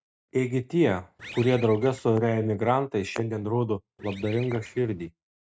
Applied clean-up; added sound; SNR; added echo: neural mask model RNNoise.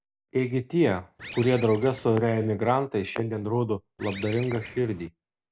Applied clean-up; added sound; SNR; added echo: none; Bird; 15 dB; none.